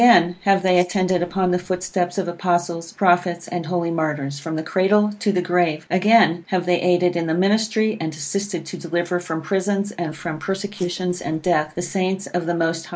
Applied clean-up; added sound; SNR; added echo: neural mask model Resemble Enhance denoiser.